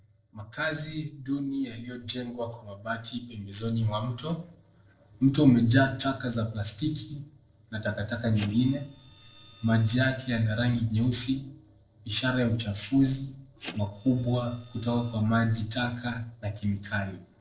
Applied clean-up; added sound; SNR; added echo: neural separator model SepFormer DNS4.